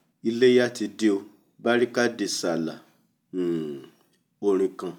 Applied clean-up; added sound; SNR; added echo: none; none; none; none.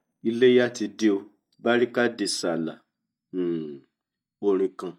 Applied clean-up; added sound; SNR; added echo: neural mask model DeepFilterNet 3.